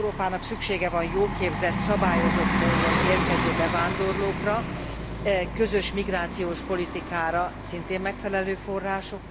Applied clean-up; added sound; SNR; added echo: none; Bus; 1 dB; none.